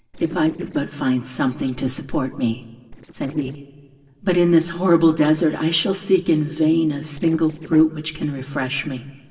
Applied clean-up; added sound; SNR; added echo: neural separator model SepFormer DNS4.